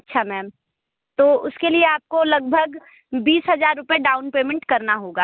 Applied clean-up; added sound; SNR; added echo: none; none; none; none.